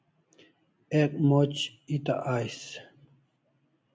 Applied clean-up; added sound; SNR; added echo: none; none; none; none.